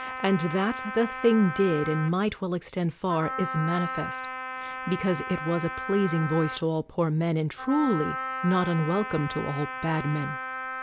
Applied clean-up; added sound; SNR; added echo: none; Wind instrument, woodwind instrument; 8 dB; none.